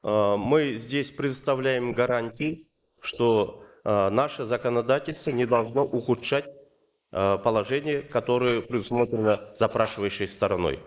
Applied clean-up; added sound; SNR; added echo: neural mask model Resemble Enhance denoiser.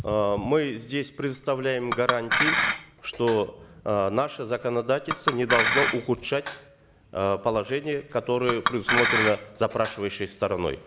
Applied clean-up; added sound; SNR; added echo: none; Chink, clink; 2 dB; none.